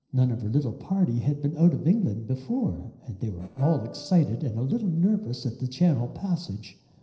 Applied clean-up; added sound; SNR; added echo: neural separator model SepFormer DNS4.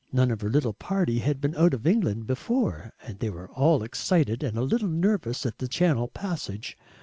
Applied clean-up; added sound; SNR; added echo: none; none; none; none.